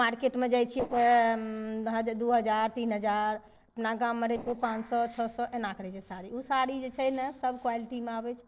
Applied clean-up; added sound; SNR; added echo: neural separator model SepFormer DNS4.